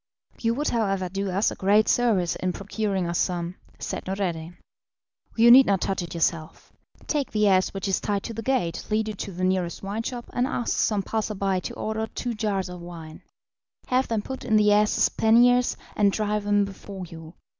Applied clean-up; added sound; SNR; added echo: none; none; none; none.